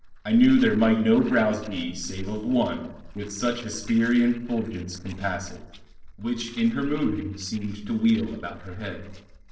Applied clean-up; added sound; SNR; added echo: neural separator model SepFormer DNS4.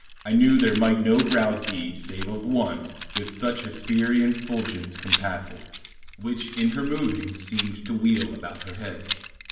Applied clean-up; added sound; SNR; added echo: none; Rattle; 8 dB; reverberation time 0.9 s.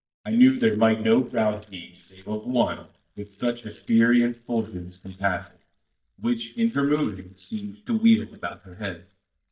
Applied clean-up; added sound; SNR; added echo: neural mask model DeepFilterNet 3.